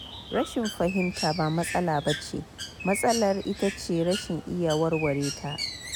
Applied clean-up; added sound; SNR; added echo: none; Bird; 10 dB; none.